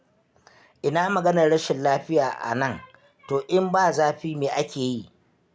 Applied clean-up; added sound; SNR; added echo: none; none; none; none.